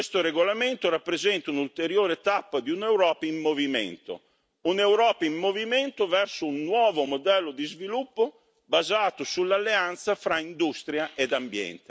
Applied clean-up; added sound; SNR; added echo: none; none; none; none.